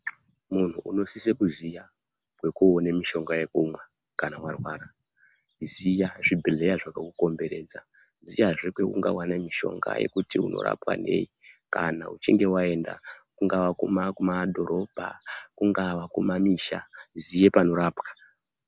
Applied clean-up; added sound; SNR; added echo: none; none; none; none.